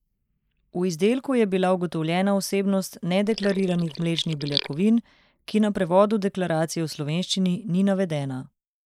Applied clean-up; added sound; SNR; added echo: neural mask model Resemble Enhance denoiser.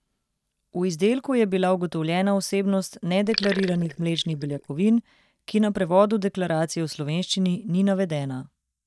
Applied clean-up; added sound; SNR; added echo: neural mask model DeepFilterNet 3.